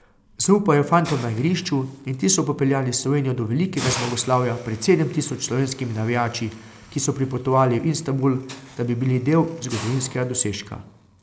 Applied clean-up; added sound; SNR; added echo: none; Hiss; 17 dB; none.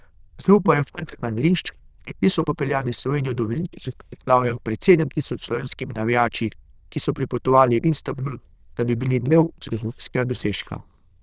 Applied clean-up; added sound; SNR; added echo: neural diffusion model UNIVERSE++.